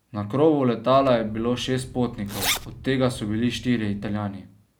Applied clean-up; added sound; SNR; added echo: none; Zipper (clothing); 11 dB; none.